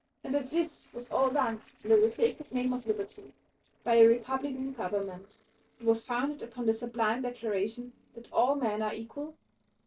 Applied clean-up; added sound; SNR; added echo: neural separator model SepFormer DNS4.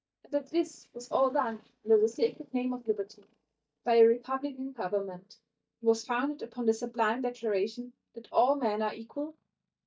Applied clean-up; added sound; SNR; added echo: neural mask model DeepFilterNet 3.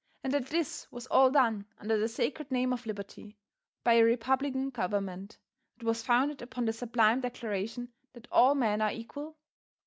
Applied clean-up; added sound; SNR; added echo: none; none; none; none.